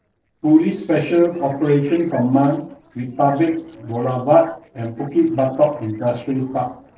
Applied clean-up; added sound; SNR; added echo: neural separator model SepFormer DNS4.